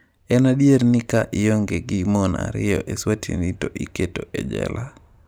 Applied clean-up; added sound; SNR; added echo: none; none; none; none.